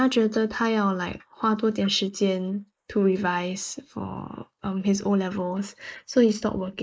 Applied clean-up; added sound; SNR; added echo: neural mask model Resemble Enhance denoiser.